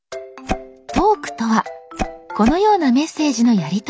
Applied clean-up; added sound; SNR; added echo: none; none; none; none.